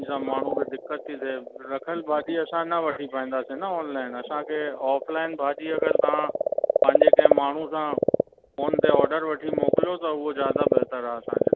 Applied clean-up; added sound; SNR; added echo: none; Frog; -3 dB; none.